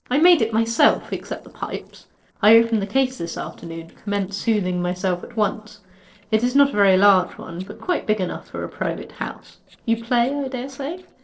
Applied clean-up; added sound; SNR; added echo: neural separator model SepFormer DNS4.